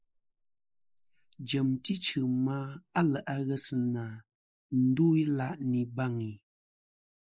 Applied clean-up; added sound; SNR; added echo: neural mask model Resemble Enhance denoiser.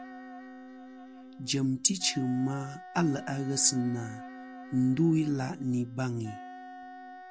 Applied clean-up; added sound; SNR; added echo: none; Wind instrument, woodwind instrument + Wind instrument, woodwind instrument; 14 dB; none.